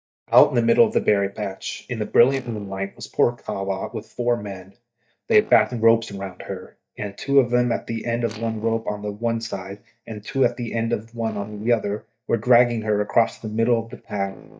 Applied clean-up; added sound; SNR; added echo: neural mask model DeepFilterNet 3.